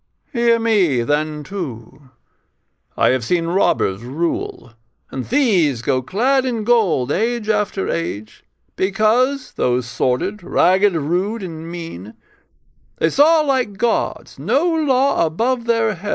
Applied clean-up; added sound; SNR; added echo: neural mask model Resemble Enhance denoiser.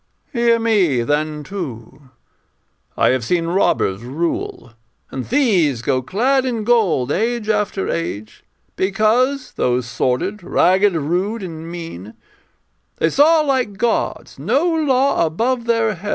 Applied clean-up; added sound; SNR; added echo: none; none; none; none.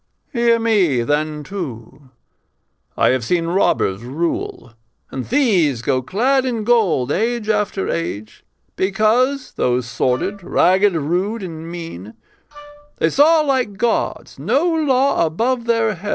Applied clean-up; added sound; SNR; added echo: neural separator model SepFormer DNS4.